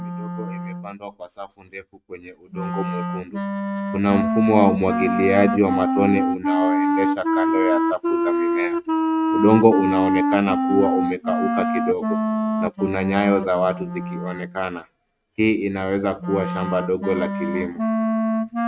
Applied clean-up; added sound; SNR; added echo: neural mask model RNNoise.